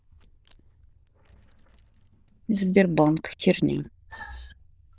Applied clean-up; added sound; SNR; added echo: neural diffusion model UNIVERSE++.